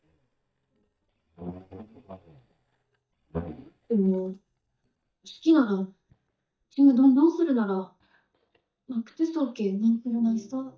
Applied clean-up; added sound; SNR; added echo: neural mask model DeepFilterNet 3.